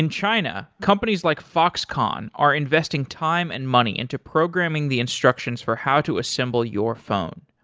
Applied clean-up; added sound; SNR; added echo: none; none; none; none.